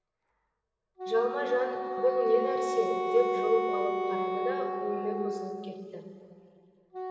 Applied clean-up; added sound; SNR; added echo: none; Wind instrument, woodwind instrument; 3 dB; reverberation time 2.8 s.